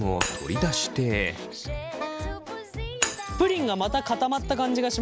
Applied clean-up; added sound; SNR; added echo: none; Wind instrument, woodwind instrument + Shatter; 9 dB; none.